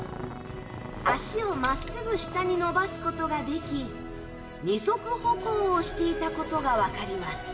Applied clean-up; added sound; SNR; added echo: none; Growling; 19 dB; reverberation time 0.5 s.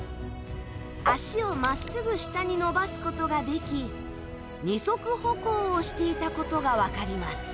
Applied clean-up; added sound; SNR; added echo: none; none; none; none.